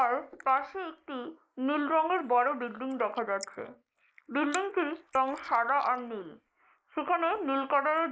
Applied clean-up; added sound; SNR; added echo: neural mask model Resemble Enhance denoiser.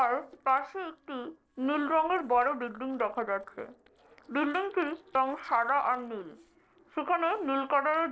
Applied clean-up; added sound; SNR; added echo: neural separator model SepFormer DNS4.